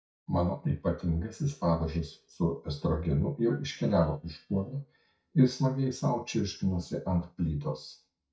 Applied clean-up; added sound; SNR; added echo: neural mask model DeepFilterNet 3.